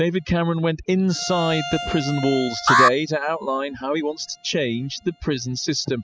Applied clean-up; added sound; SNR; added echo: classical method spectral subtraction.